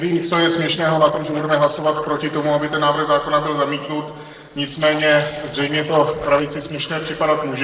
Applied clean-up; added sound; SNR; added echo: neural separator model SepFormer DNS4.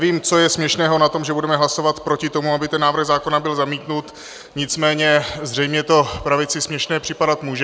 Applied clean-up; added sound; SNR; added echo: none; none; none; none.